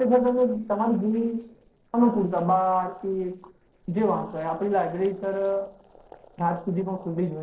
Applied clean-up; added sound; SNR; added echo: neural separator model SepFormer DNS4.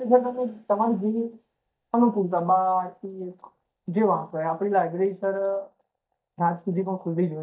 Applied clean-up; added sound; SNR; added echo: neural mask model DeepFilterNet 3.